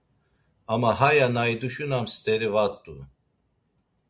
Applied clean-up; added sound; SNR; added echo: none; none; none; none.